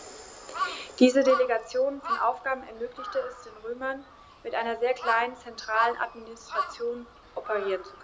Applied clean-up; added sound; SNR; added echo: none; Crow; 8 dB; none.